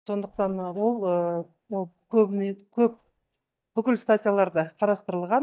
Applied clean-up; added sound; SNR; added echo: neural mask model DeepFilterNet 3.